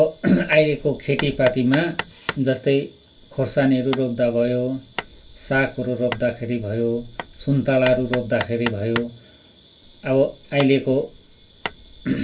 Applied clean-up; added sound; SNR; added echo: none; Hammer; 14 dB; reverberation time 0.2 s.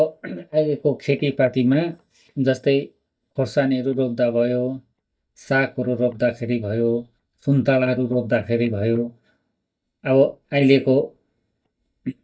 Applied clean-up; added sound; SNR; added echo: neural mask model DeepFilterNet 3.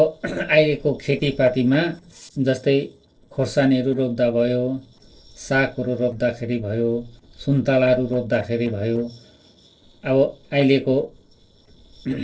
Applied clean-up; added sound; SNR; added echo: neural separator model SepFormer DNS4.